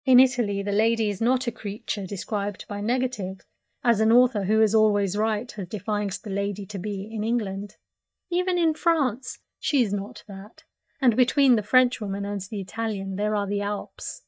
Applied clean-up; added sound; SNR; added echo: neural mask model DeepFilterNet 3.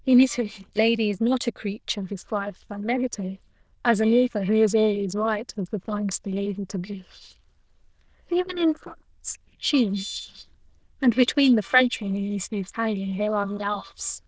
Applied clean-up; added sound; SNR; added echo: neural diffusion model UNIVERSE++.